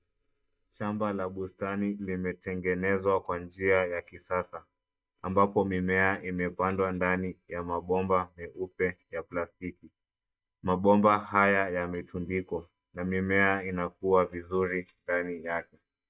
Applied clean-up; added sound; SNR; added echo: neural mask model DeepFilterNet 3.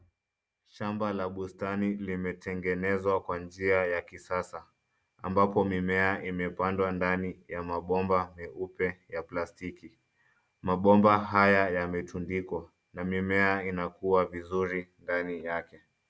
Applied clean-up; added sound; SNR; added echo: none; none; none; none.